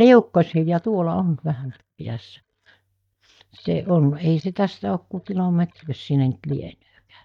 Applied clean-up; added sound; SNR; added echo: neural mask model DeepFilterNet 3.